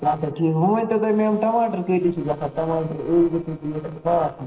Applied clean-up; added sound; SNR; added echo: neural separator model SepFormer DNS4.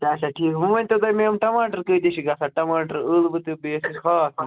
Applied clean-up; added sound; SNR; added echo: none; none; none; none.